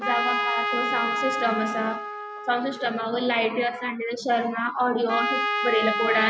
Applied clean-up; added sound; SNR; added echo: none; Trumpet; 2 dB; none.